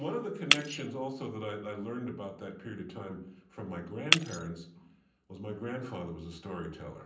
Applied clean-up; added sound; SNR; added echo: none; Shatter; -2 dB; reverberation time 0.6 s.